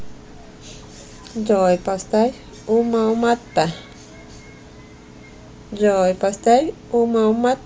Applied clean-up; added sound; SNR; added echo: none; none; none; none.